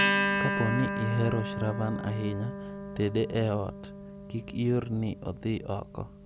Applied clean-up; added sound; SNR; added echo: none; Acoustic guitar; 3 dB; none.